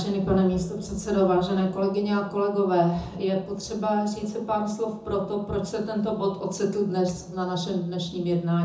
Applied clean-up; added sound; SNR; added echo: none; none; none; reverberation time 0.5 s.